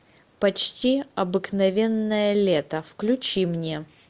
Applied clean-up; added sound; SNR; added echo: none; none; none; none.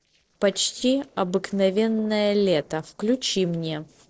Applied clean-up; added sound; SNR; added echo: neural separator model SepFormer DNS4.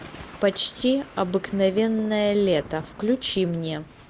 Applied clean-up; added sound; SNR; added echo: none; Thunder / Rain; 19 dB; none.